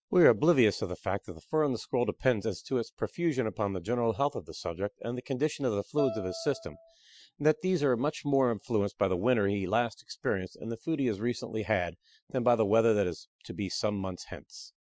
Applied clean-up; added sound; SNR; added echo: classical method Wiener filter.